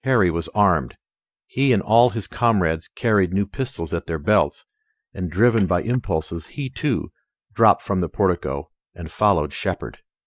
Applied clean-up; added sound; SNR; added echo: neural mask model DeepFilterNet 3.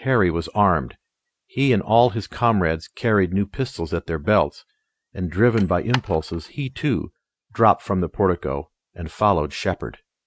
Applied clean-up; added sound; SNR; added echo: neural mask model RNNoise.